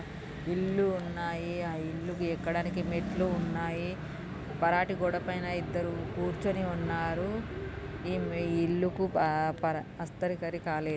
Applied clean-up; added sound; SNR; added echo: none; none; none; none.